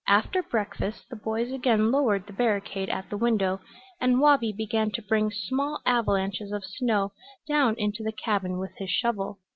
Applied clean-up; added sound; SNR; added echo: none; none; none; none.